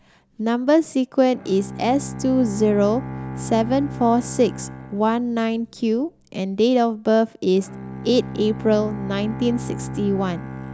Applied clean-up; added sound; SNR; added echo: none; Bowed string instrument; 12 dB; none.